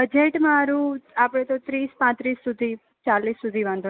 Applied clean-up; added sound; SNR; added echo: none; none; none; none.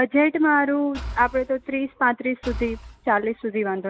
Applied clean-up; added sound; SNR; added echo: none; Engine / Car; 14 dB; none.